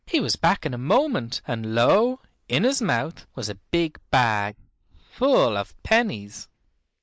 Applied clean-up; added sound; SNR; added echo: neural mask model Resemble Enhance denoiser.